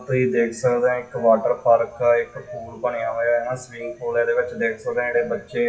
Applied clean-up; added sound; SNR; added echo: classical method WPE with log-MMSE.